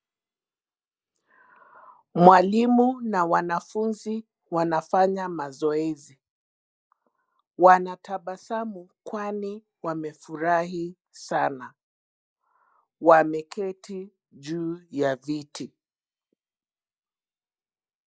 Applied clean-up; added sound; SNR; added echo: neural mask model Resemble Enhance denoiser.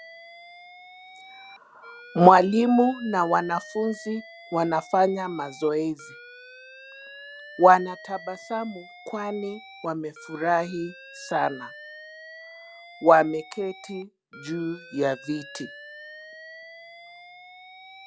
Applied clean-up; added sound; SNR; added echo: none; Alarm; 19 dB; none.